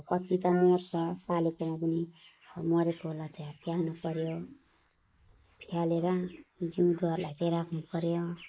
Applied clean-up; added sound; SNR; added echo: neural mask model Resemble Enhance denoiser.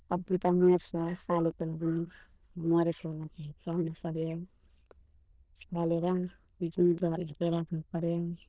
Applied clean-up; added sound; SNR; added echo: neural diffusion model UNIVERSE++.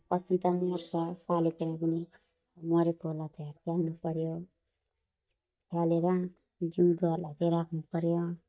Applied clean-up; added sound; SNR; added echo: neural mask model DeepFilterNet 3.